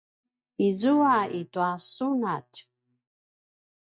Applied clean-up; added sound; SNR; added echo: neural mask model DeepFilterNet 3.